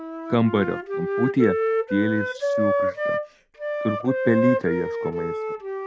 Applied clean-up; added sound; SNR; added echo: none; Wind instrument, woodwind instrument; 1 dB; none.